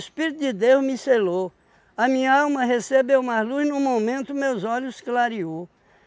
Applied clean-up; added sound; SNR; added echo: none; none; none; none.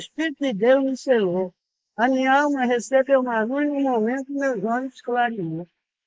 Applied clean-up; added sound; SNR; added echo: neural mask model Resemble Enhance denoiser.